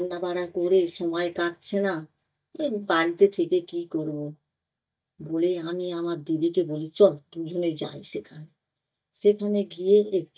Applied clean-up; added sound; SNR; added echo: neural mask model DeepFilterNet 3.